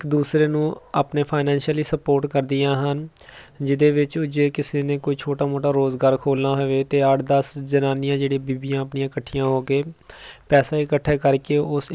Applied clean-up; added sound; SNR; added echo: none; none; none; none.